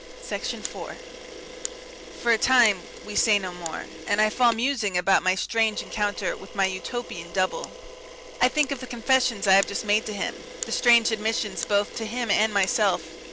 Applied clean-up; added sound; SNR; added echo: none; Camera; 13 dB; none.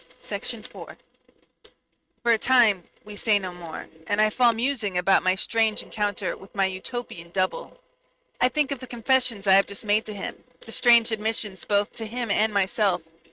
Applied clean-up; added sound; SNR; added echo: neural mask model RNNoise.